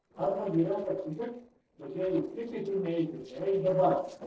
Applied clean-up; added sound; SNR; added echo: neural separator model SepFormer DNS4.